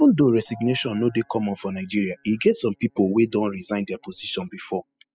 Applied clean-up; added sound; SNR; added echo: classical method spectral subtraction.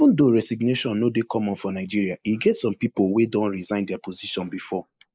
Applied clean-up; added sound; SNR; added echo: neural mask model Resemble Enhance denoiser.